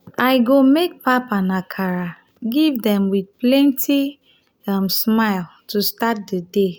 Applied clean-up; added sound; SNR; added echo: none; none; none; none.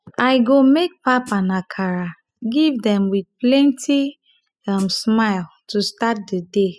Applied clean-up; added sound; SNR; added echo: classical method spectral subtraction.